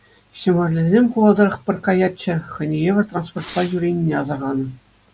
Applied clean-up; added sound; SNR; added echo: none; Fireworks; 14 dB; none.